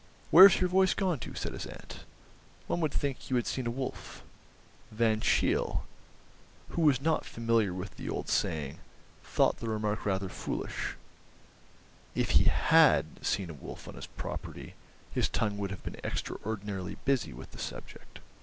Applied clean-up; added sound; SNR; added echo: none; none; none; none.